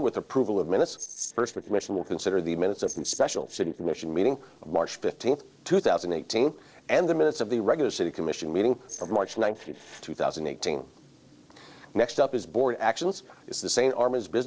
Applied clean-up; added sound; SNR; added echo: neural separator model SepFormer DNS4.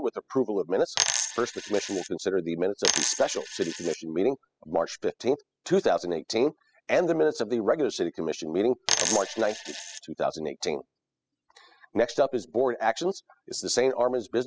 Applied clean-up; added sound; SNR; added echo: classical method spectral subtraction.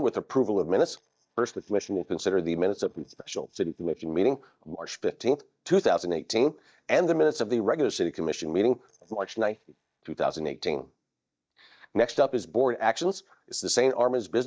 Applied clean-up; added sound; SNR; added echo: neural mask model DeepFilterNet 3.